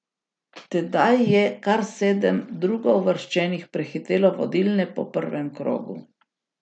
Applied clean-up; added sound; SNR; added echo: none; none; none; none.